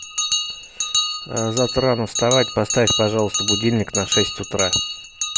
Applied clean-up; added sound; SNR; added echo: none; Bell; 2 dB; none.